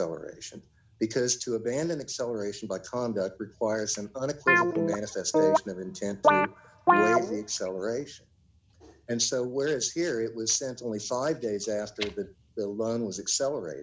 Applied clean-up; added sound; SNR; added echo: none; Guitar; -5 dB; none.